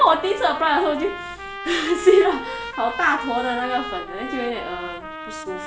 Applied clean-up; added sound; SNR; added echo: none; Trumpet; 11 dB; none.